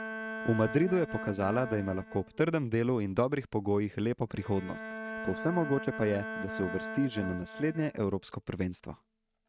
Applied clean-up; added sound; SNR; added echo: neural mask model RNNoise.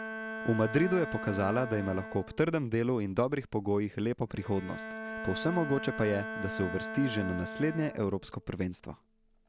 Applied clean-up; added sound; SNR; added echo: none; Bowed string instrument; 9 dB; none.